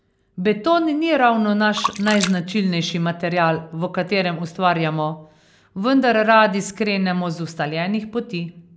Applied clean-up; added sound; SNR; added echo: none; Splash, splatter; 10 dB; none.